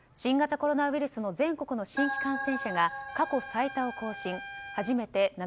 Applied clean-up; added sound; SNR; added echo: none; Trumpet; 16 dB; none.